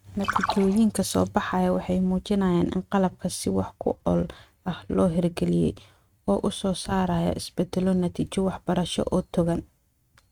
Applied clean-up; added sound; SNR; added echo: neural mask model RNNoise.